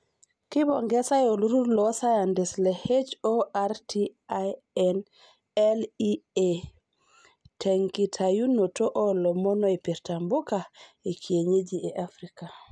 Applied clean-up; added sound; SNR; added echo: none; none; none; none.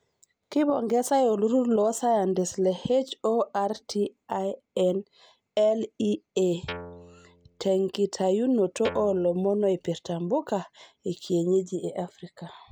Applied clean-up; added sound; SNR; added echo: none; Guitar; 15 dB; none.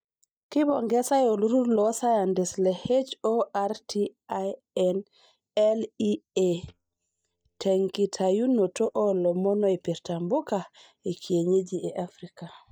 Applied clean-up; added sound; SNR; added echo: neural mask model DeepFilterNet 3.